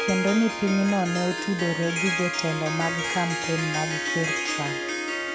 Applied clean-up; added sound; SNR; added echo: none; Harp; 2 dB; none.